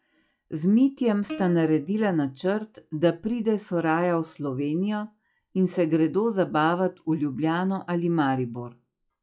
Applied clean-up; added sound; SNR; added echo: classical method log-MMSE.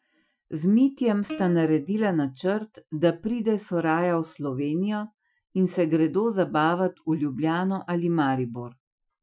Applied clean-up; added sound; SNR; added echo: classical method Wiener filter.